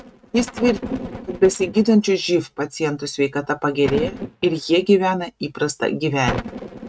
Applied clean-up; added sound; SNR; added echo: neural mask model RNNoise.